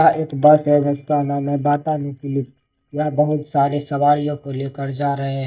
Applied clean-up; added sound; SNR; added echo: neural mask model DeepFilterNet 3.